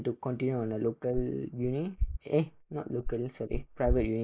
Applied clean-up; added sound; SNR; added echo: neural mask model Resemble Enhance denoiser.